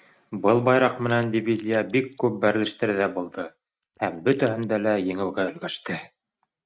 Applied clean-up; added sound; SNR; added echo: neural mask model RNNoise.